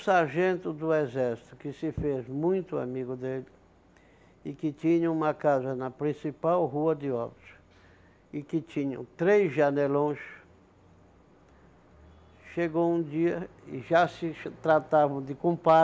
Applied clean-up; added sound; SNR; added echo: none; none; none; none.